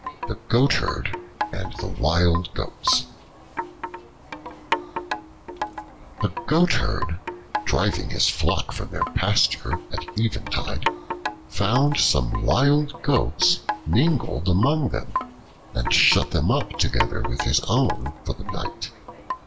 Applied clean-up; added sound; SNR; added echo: none; Wind chime; 9 dB; none.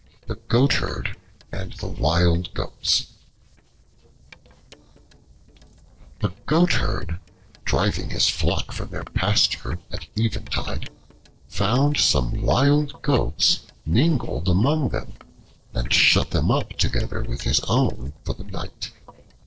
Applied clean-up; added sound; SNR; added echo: neural separator model SepFormer DNS4.